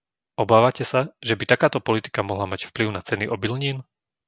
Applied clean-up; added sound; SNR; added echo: none; none; none; none.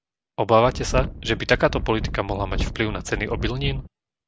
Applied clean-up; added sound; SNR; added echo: none; Wind; 5 dB; none.